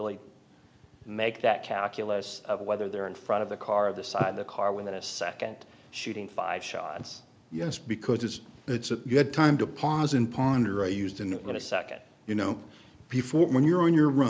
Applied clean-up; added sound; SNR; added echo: none; none; none; none.